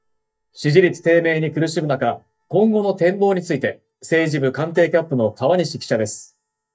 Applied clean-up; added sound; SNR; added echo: neural mask model DeepFilterNet 3.